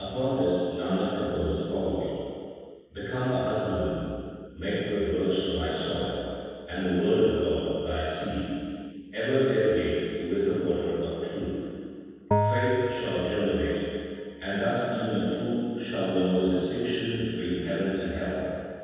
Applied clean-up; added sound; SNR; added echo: neural separator model SepFormer DNS4.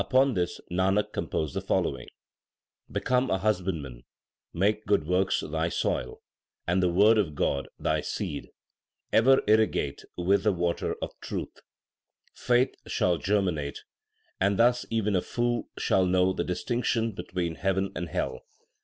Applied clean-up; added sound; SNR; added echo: none; none; none; none.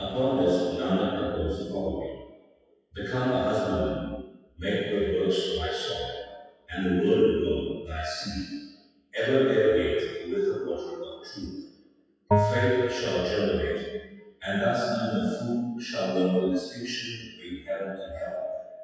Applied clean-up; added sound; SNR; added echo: classical method WPE with log-MMSE.